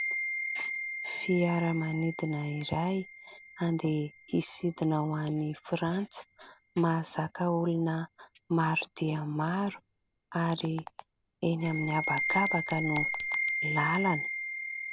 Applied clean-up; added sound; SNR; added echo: none; Bell; 6 dB; none.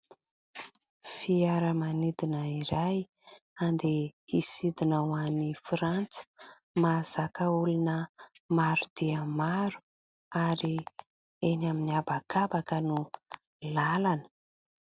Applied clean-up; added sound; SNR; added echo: none; none; none; none.